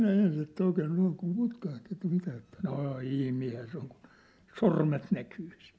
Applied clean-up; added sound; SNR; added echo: none; none; none; none.